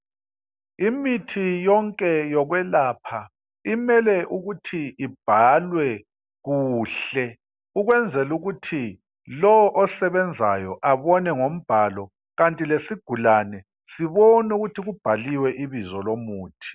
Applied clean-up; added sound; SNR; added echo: none; none; none; none.